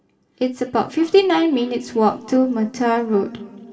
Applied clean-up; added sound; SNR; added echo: none; none; none; reverberation time 2.4 s.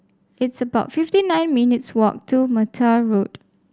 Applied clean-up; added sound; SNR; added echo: none; none; none; none.